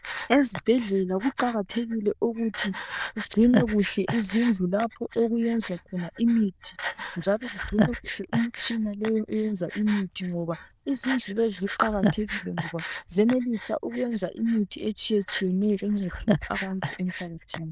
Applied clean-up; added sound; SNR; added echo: neural diffusion model UNIVERSE++.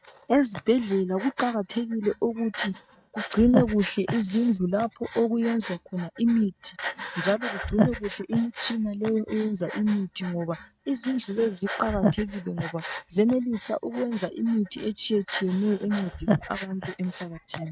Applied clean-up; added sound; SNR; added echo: neural mask model RNNoise.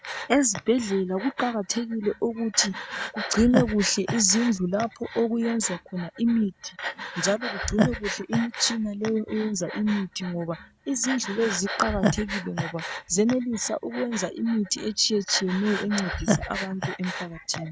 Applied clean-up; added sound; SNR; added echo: none; Breathing; 7 dB; none.